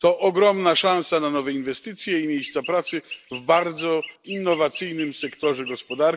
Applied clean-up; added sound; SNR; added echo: neural mask model Resemble Enhance denoiser.